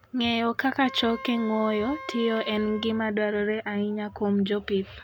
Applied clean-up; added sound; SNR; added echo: none; Wind instrument, woodwind instrument; 14 dB; none.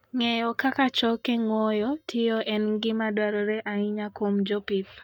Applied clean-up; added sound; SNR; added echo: neural mask model DeepFilterNet 3.